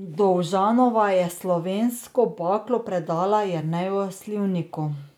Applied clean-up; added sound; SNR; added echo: none; none; none; none.